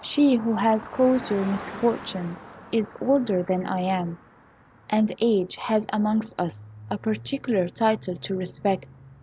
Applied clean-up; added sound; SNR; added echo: none; Car passing by; 18 dB; none.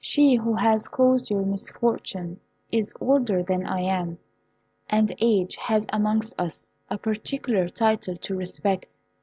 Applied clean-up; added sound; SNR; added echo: none; none; none; none.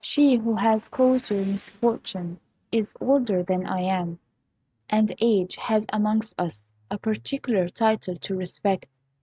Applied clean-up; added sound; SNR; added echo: neural mask model RNNoise.